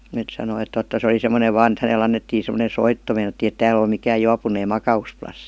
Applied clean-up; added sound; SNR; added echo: none; none; none; none.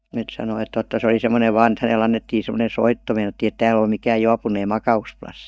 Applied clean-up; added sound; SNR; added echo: neural mask model DeepFilterNet 3.